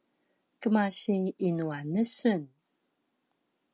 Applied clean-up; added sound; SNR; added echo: none; none; none; none.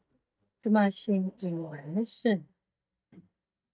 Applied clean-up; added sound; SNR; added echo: neural mask model DeepFilterNet 3.